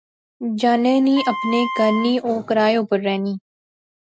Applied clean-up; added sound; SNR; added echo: none; Wind instrument, woodwind instrument; 9 dB; none.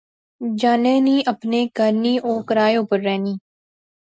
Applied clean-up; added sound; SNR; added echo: neural mask model Resemble Enhance denoiser.